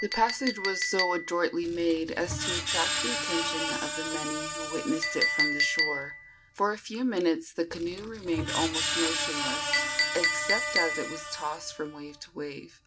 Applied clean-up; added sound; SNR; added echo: none; Chink, clink + Screech; 0 dB; none.